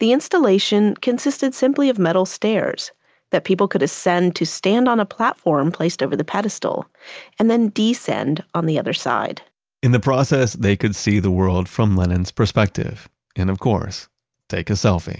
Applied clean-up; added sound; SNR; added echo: none; none; none; none.